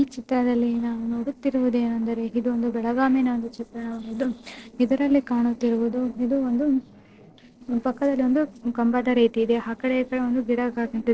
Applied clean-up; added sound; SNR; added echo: neural separator model SepFormer DNS4.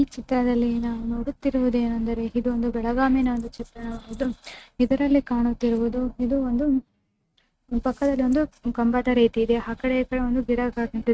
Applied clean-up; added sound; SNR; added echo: neural mask model RNNoise.